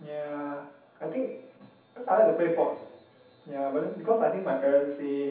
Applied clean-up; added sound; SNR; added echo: none; none; none; reverberation time 0.7 s.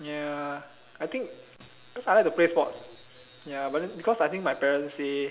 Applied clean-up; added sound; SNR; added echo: none; none; none; none.